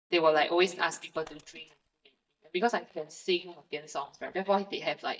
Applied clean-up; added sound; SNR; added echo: neural mask model DeepFilterNet 3.